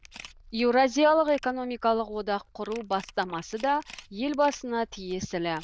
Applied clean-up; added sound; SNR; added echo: neural diffusion model UNIVERSE++.